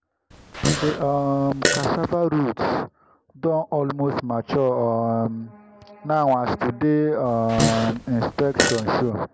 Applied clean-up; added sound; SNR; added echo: none; Fart; 3 dB; none.